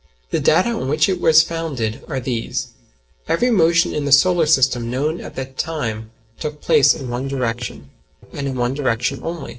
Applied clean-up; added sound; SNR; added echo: neural separator model SepFormer DNS4.